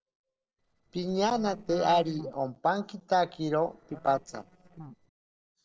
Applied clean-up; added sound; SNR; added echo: neural separator model SepFormer DNS4.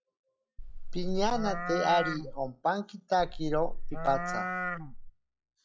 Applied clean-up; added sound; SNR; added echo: classical method log-MMSE.